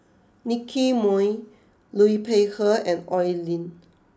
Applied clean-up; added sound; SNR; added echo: none; none; none; none.